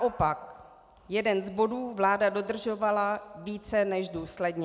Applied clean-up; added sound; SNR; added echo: none; none; none; none.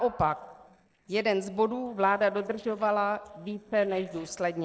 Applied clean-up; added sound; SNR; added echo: neural separator model SepFormer DNS4.